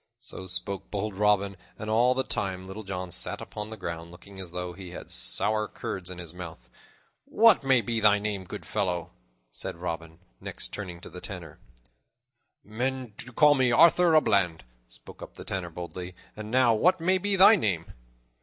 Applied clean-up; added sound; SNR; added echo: none; none; none; none.